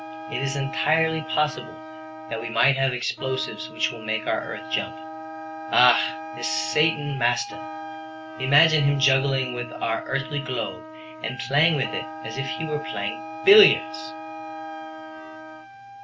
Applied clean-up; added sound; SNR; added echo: none; Trumpet + Wind instrument, woodwind instrument; 11 dB; none.